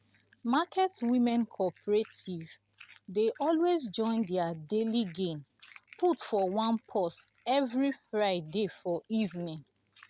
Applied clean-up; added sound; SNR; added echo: none; none; none; none.